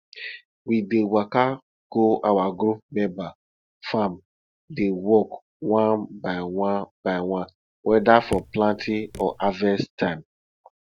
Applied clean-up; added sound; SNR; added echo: none; Raindrop / Drip; 16 dB; none.